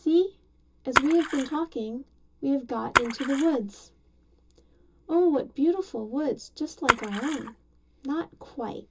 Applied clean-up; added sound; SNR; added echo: none; Splash, splatter; 3 dB; reverberation time 0.2 s.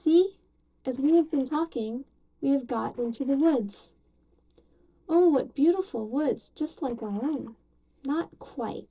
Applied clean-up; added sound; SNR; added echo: neural separator model SepFormer DNS4.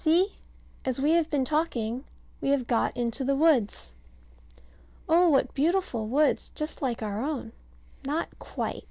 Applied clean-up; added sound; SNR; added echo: none; none; none; none.